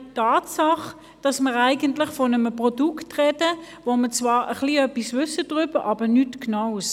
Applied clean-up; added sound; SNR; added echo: none; none; none; none.